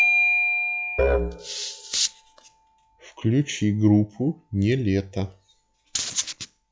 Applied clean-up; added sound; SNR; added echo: classical method log-MMSE.